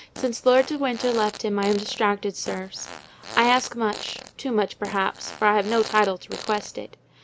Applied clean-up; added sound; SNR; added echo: none; Fart; 15 dB; none.